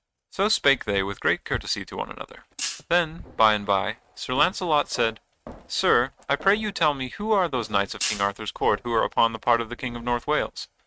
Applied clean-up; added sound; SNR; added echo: neural mask model RNNoise.